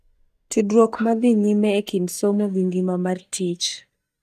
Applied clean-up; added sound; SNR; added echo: neural mask model DeepFilterNet 3.